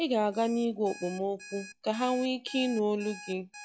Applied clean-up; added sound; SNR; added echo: classical method log-MMSE.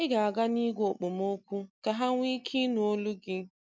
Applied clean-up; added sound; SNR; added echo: none; none; none; none.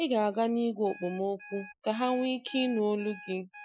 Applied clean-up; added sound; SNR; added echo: classical method Wiener filter.